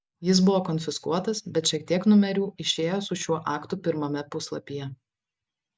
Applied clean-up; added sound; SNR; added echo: none; none; none; none.